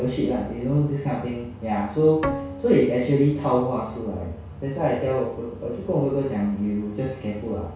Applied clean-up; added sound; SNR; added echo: none; Bowed string instrument; 11 dB; reverberation time 0.6 s.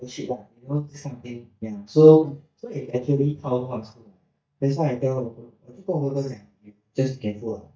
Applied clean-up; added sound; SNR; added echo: neural mask model DeepFilterNet 3.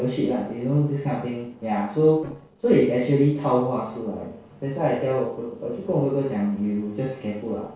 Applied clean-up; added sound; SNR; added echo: neural separator model SepFormer DNS4.